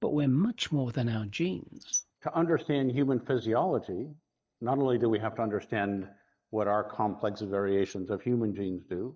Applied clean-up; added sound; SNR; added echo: neural mask model DeepFilterNet 3.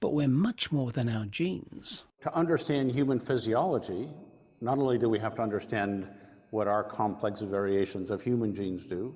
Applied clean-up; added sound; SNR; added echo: none; none; none; none.